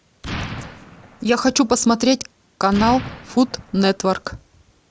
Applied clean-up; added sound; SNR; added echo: none; Explosion; 13 dB; none.